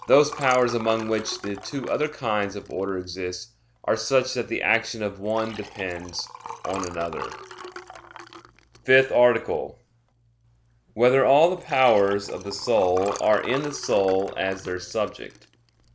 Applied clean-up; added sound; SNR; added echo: none; Liquid; 16 dB; none.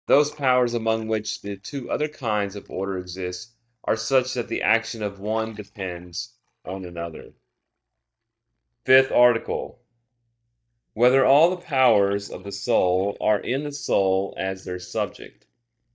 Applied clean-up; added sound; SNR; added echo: neural mask model DeepFilterNet 3.